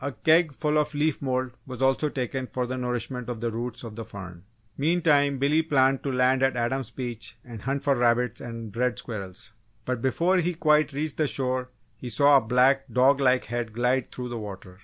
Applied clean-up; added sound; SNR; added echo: none; none; none; none.